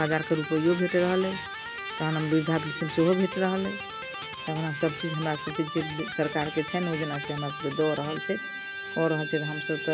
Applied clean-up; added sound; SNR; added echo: none; Electric guitar; 8 dB; none.